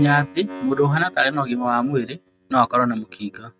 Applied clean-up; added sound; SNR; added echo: neural mask model RNNoise.